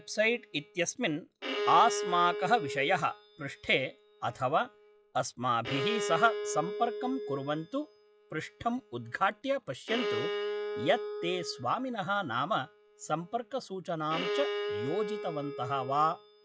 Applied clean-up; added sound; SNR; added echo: classical method log-MMSE.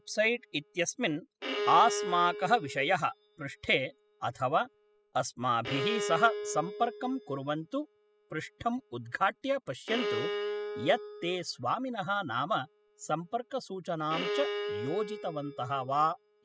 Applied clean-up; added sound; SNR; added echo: classical method spectral subtraction.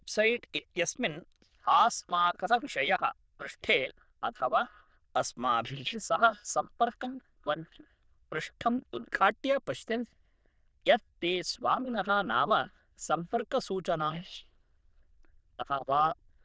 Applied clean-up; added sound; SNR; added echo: neural diffusion model UNIVERSE++.